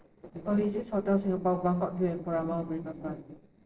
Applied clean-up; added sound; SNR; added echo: neural separator model SepFormer DNS4.